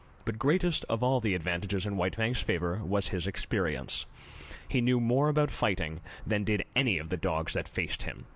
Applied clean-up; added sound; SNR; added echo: none; none; none; none.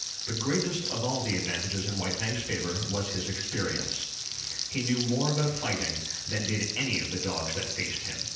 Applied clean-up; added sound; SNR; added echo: none; Frying (food); 3 dB; reverberation time 0.9 s.